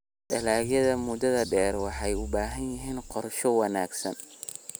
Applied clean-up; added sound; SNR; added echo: none; Zipper (clothing); 11 dB; none.